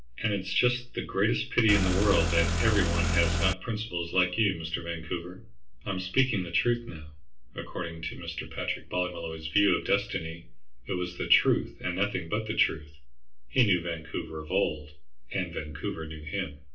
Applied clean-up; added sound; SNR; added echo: none; Car; -3 dB; reverberation time 0.3 s.